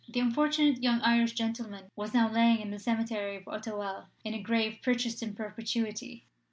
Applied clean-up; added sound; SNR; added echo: none; none; none; none.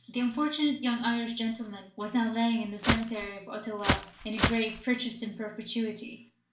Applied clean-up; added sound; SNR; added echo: none; Walk, footsteps; -2 dB; reverberation time 0.4 s.